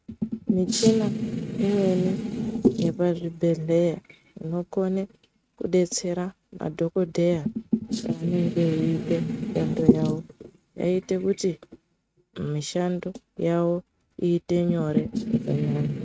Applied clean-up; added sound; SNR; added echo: neural mask model RNNoise.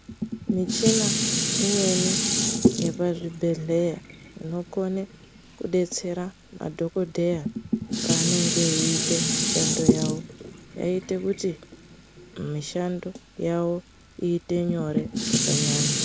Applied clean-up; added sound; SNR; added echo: none; Dishes, pots, and pans; -1 dB; none.